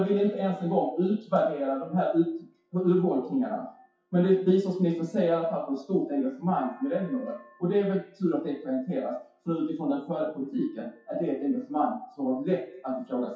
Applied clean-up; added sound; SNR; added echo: classical method WPE with log-MMSE.